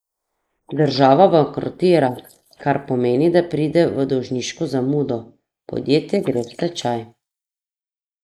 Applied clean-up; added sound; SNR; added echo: neural mask model Resemble Enhance denoiser.